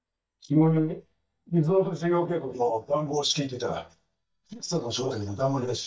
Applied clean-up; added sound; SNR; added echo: neural mask model DeepFilterNet 3.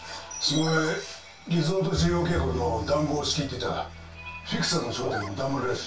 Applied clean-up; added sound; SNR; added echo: none; Zipper (clothing); 16 dB; reverberation time 0.2 s.